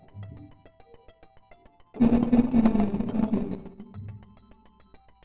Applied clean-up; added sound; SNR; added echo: neural separator model SepFormer DNS4.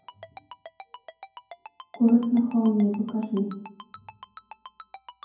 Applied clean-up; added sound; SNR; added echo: none; Ringtone; 19 dB; reverberation time 0.9 s.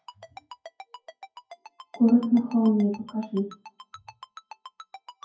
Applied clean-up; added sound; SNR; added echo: classical method WPE with log-MMSE.